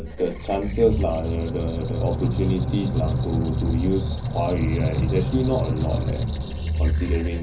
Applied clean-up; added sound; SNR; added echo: none; Squeak; -2 dB; reverberation time 0.5 s.